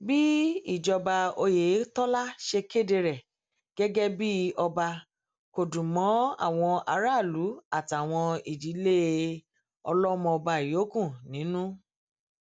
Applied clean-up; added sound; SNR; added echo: none; none; none; none.